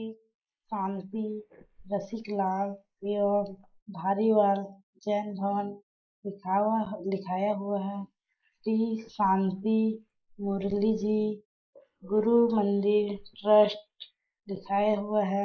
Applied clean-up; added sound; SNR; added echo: neural mask model Resemble Enhance denoiser.